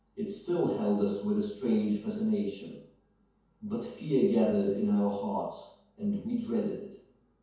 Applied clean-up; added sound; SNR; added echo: none; none; none; reverberation time 0.5 s.